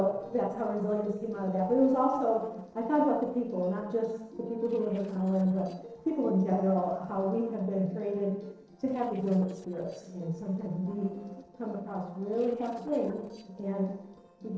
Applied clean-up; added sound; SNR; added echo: neural separator model SepFormer DNS4.